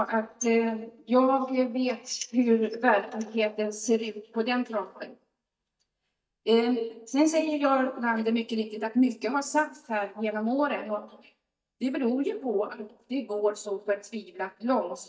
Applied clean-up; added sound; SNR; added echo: neural mask model DeepFilterNet 3.